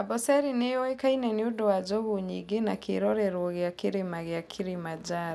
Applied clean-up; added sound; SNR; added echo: none; none; none; none.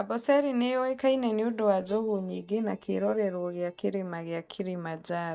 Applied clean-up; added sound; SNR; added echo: neural mask model DeepFilterNet 3.